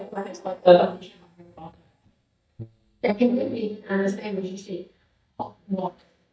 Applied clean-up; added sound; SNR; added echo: neural mask model DeepFilterNet 3.